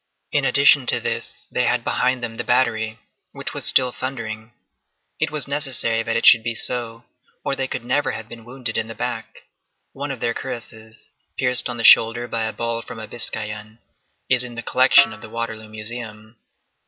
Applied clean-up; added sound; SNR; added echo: none; Snare drum; 13 dB; none.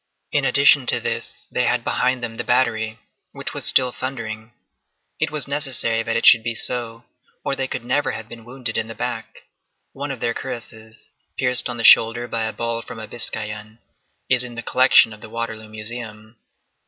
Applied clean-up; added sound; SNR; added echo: none; none; none; none.